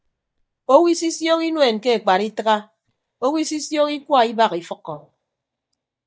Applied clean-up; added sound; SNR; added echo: neural mask model DeepFilterNet 3.